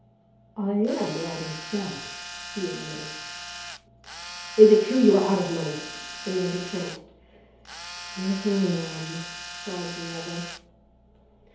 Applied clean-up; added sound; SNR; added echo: none; Tools; 12 dB; reverberation time 2.2 s.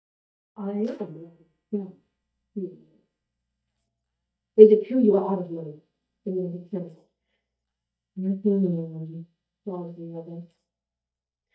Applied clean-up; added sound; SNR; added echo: neural mask model DeepFilterNet 3.